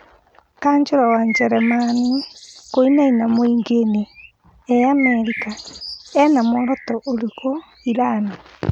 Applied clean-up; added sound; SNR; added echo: none; Bird; 13 dB; none.